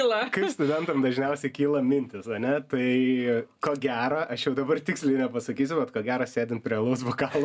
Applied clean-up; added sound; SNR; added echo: none; none; none; none.